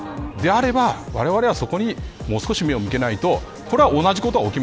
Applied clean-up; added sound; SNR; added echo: none; none; none; none.